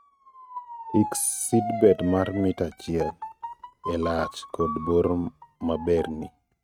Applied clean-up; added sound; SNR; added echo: neural mask model RNNoise.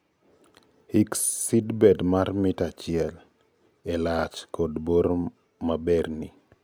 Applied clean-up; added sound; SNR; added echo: none; none; none; none.